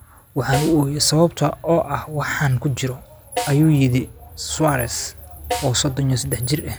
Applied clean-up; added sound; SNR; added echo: none; Snare drum; 12 dB; none.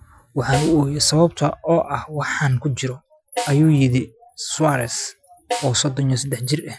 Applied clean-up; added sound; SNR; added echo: classical method Wiener filter.